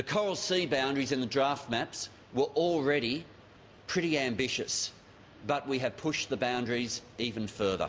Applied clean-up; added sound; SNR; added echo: none; none; none; none.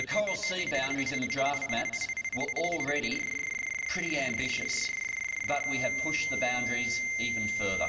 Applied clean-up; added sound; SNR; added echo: none; Ringtone; -1 dB; reverberation time 2.5 s.